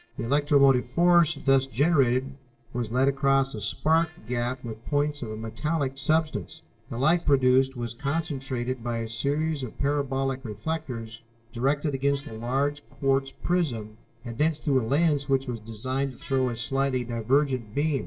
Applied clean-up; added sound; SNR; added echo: neural separator model SepFormer DNS4.